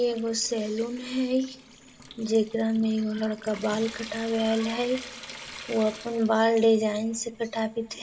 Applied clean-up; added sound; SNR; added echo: none; Trickle, dribble / Sink (filling or washing) / Water tap, faucet; 18 dB; reverberation time 0.9 s.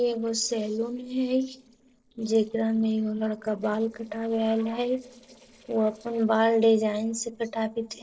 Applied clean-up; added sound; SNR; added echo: neural separator model SepFormer DNS4.